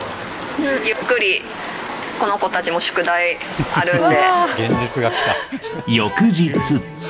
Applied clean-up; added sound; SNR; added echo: none; none; none; none.